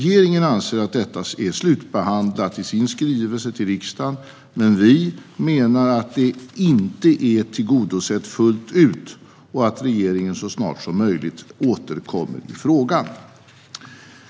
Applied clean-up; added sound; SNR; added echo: none; none; none; none.